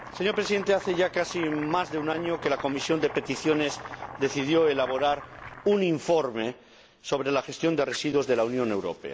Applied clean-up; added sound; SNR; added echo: none; Domestic sounds, home sounds; 15 dB; none.